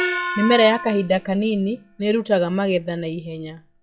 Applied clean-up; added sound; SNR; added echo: classical method log-MMSE.